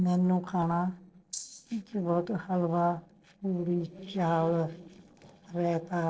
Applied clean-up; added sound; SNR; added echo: neural separator model SepFormer DNS4.